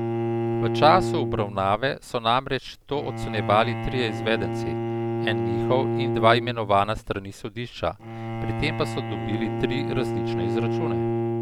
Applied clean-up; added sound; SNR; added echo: none; Bowed string instrument; 2 dB; none.